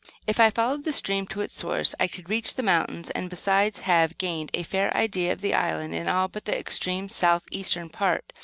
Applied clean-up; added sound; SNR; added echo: none; none; none; none.